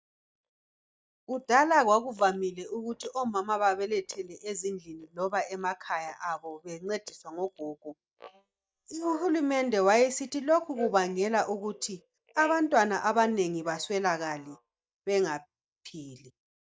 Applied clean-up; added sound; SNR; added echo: neural mask model DeepFilterNet 3.